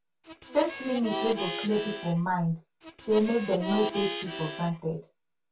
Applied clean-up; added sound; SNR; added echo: none; Harmonica; 6 dB; reverberation time 0.2 s.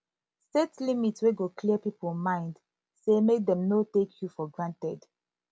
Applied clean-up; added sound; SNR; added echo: none; none; none; none.